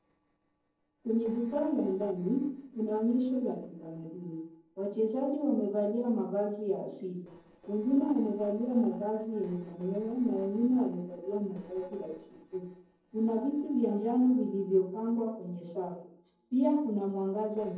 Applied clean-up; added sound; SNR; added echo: neural separator model SepFormer DNS4.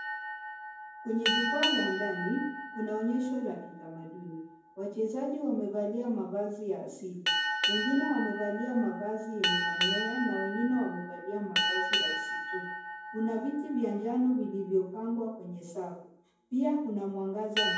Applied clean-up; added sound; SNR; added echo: none; Boat, Water vehicle; 2 dB; reverberation time 0.9 s.